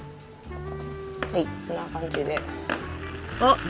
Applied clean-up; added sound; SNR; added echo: none; Fireworks; 10 dB; none.